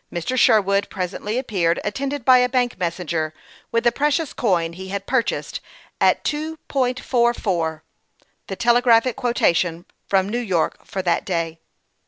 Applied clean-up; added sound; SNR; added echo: none; none; none; none.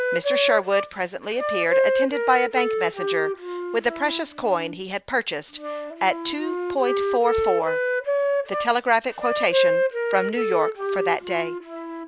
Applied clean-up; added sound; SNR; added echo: none; Wind instrument, woodwind instrument; 0 dB; none.